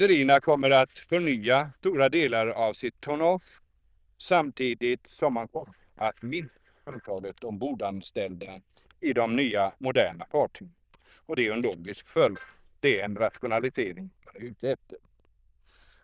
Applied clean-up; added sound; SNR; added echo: neural diffusion model UNIVERSE++.